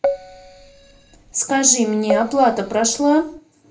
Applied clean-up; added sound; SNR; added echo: none; Keyboard (musical); 7 dB; reverberation time 0.3 s.